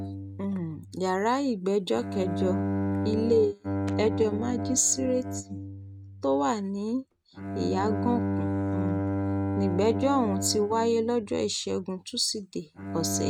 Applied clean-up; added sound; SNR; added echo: neural mask model RNNoise.